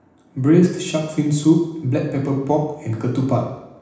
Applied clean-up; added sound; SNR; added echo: none; none; none; reverberation time 0.9 s.